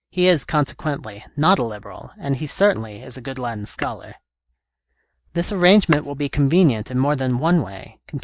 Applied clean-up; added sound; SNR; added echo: neural mask model DeepFilterNet 3.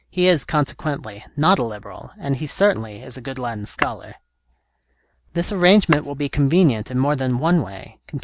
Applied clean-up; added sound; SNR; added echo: none; Tap / Hammer; 13 dB; none.